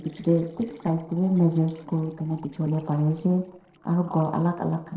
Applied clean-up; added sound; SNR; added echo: neural separator model SepFormer DNS4.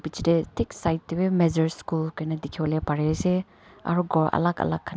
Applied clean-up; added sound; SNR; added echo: none; none; none; none.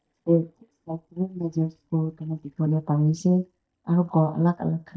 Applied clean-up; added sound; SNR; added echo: neural mask model DeepFilterNet 3.